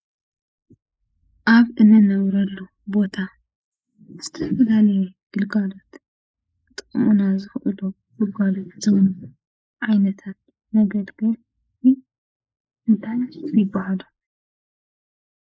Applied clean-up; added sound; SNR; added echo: neural mask model Resemble Enhance denoiser.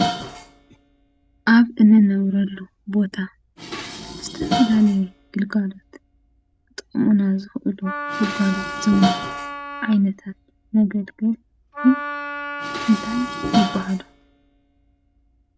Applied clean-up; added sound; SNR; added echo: none; Dishes, pots, and pans + Wind instrument, woodwind instrument; 9 dB; none.